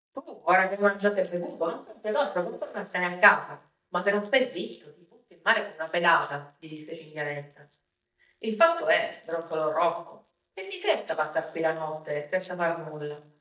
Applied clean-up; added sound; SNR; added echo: neural mask model DeepFilterNet 3.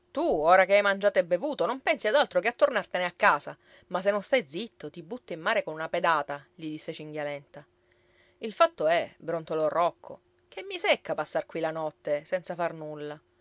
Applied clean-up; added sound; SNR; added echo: none; none; none; none.